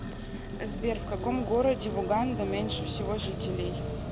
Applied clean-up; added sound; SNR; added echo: none; Sink (filling or washing); 15 dB; none.